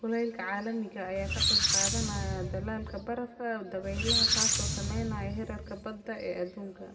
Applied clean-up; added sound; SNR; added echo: none; Squeak; -5 dB; reverberation time 1.3 s.